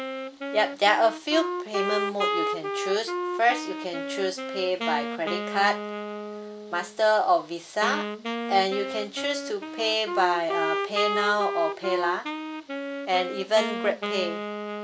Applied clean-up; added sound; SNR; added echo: none; Wind instrument, woodwind instrument; 4 dB; none.